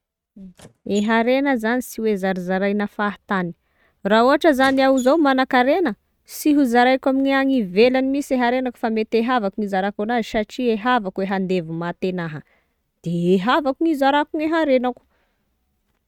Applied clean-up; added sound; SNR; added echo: neural mask model RNNoise.